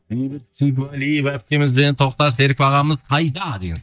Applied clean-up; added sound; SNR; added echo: neural mask model DeepFilterNet 3.